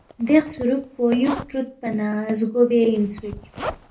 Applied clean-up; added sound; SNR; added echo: none; Zipper (clothing); 15 dB; reverberation time 0.3 s.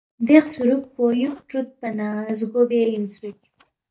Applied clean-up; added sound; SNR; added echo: neural mask model DeepFilterNet 3.